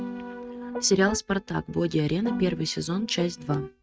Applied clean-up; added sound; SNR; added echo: neural mask model RNNoise.